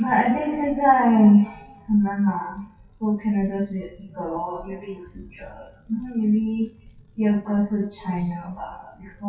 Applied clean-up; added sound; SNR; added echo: classical method WPE with log-MMSE.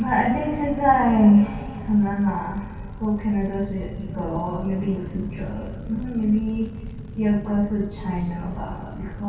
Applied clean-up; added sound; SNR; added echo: none; Fire; 11 dB; reverberation time 2.8 s.